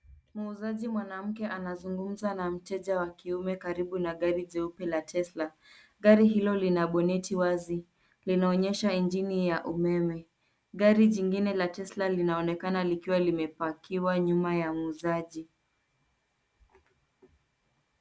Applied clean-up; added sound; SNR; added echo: none; none; none; none.